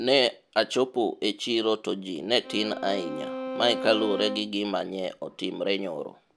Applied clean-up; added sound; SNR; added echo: none; Bowed string instrument; 9 dB; none.